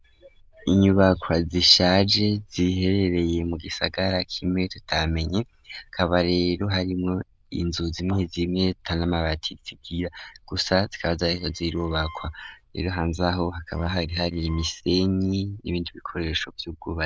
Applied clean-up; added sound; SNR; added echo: neural diffusion model UNIVERSE++.